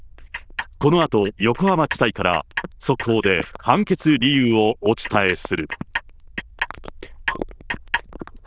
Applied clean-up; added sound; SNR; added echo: neural diffusion model UNIVERSE++.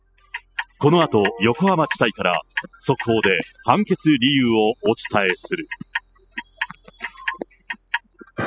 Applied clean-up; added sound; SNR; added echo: classical method spectral subtraction.